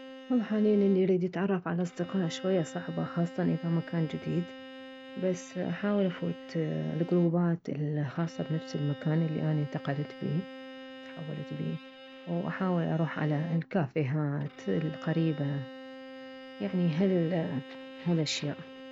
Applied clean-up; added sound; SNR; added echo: none; Bowed string instrument; 15 dB; none.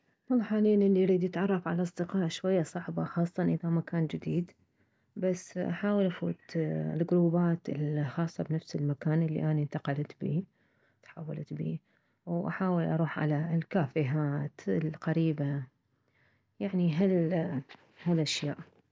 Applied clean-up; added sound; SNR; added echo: none; none; none; none.